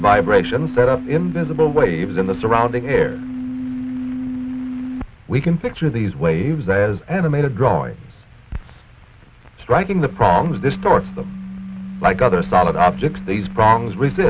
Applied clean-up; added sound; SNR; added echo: none; none; none; none.